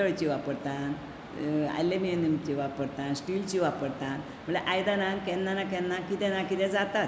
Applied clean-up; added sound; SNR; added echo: none; none; none; none.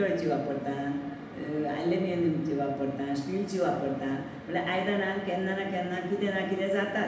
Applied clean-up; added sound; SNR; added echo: none; none; none; reverberation time 0.8 s.